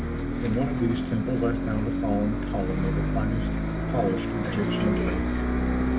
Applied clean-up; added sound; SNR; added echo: none; Bus; -4 dB; reverberation time 0.4 s.